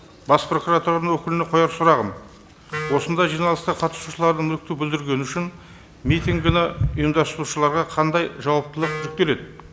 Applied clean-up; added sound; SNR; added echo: none; Wind instrument, woodwind instrument; 17 dB; none.